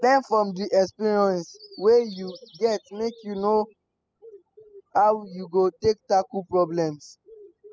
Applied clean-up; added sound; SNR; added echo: classical method spectral subtraction.